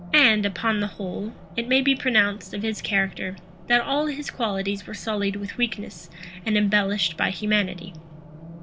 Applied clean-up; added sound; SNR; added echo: none; Race car, auto racing; 17 dB; none.